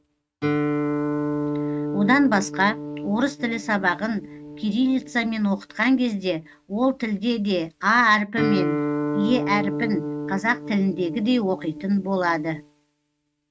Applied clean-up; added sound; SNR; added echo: neural mask model RNNoise.